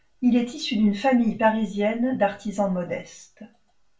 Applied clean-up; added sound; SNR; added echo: none; none; none; reverberation time 0.2 s.